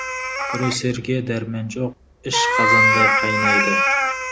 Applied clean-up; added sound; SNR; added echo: none; Meow; -5 dB; none.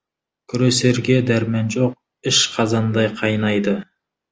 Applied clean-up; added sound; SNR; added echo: none; none; none; none.